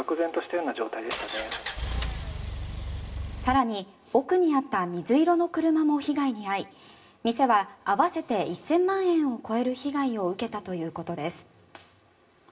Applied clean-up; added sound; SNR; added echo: none; Engine; 6 dB; reverberation time 0.4 s.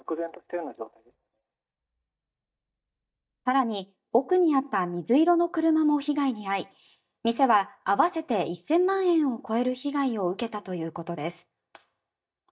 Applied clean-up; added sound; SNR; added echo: neural mask model DeepFilterNet 3.